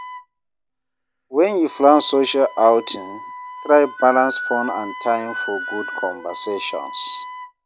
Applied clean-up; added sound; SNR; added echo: none; Wind instrument, woodwind instrument; 12 dB; none.